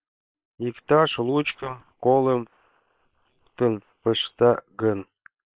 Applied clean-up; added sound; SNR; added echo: neural separator model SepFormer WHAM!.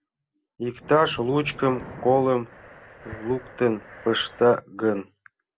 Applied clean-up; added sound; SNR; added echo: none; Breathing; 18 dB; none.